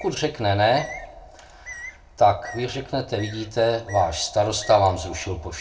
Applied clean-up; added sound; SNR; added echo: none; Bird; 20 dB; reverberation time 0.2 s.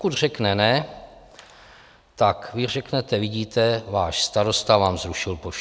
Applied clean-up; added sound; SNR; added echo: none; none; none; none.